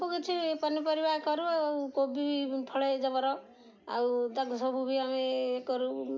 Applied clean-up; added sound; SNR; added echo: none; none; none; none.